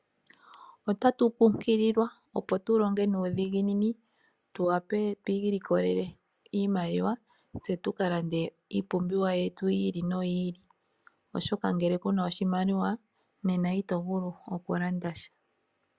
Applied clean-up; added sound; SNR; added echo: none; none; none; none.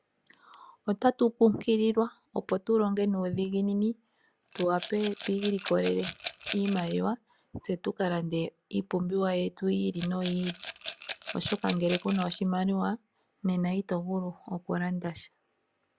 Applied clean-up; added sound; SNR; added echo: none; Rattle / Glass; 4 dB; none.